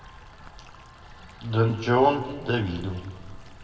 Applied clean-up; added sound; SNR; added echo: none; Stream; 19 dB; reverberation time 2.1 s.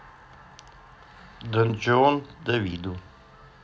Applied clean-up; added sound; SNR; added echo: none; none; none; none.